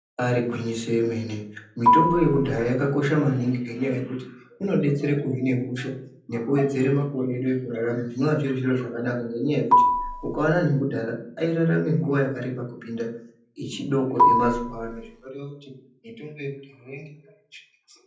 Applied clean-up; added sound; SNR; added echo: none; Marimba, xylophone; -2 dB; reverberation time 0.6 s.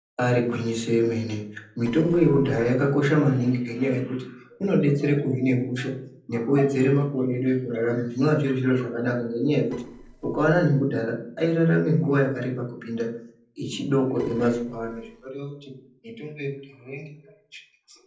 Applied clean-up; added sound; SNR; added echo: neural separator model SepFormer DNS4.